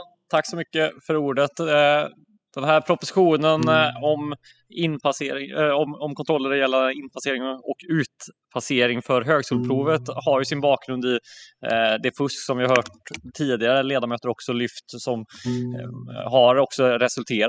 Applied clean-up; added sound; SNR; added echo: classical method spectral subtraction.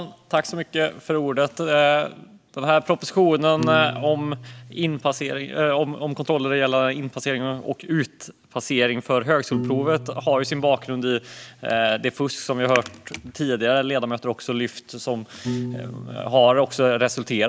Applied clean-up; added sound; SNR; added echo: none; Piano; 15 dB; none.